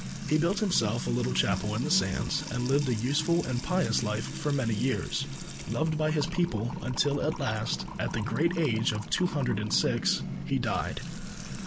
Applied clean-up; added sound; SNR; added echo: none; Trickle, dribble / Water tap, faucet / Music; 7 dB; none.